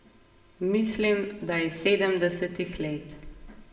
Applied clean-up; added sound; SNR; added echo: none; none; none; reverberation time 1.2 s.